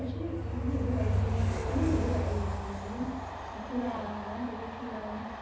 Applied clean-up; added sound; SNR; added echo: none; Train; -3 dB; reverberation time 0.9 s.